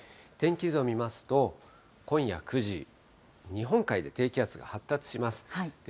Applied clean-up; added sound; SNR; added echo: none; none; none; none.